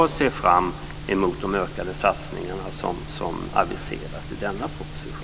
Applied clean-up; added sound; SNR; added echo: none; none; none; none.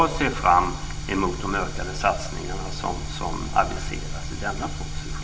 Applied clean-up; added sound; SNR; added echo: none; none; none; reverberation time 0.9 s.